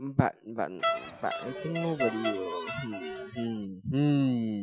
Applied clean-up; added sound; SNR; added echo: classical method Wiener filter.